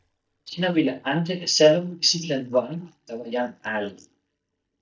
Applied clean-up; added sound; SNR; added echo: neural mask model DeepFilterNet 3.